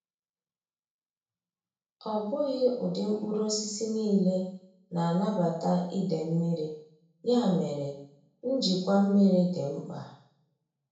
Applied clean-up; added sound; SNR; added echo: none; none; none; reverberation time 0.7 s.